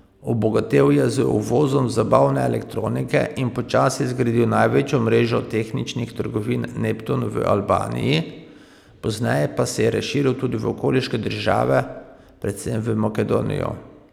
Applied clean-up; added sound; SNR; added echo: none; none; none; none.